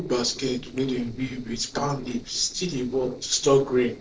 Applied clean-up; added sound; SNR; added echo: neural separator model SepFormer DNS4.